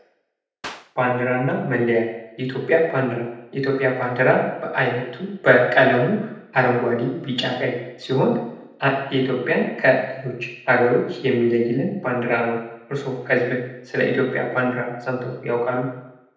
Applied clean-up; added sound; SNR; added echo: none; Clapping; 15 dB; reverberation time 0.8 s.